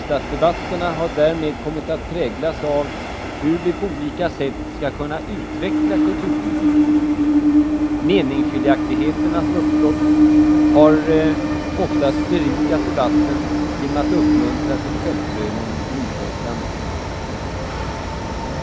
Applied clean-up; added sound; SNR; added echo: none; Train; -4 dB; none.